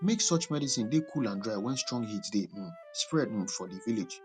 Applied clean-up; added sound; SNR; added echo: none; Wind instrument, woodwind instrument; 19 dB; none.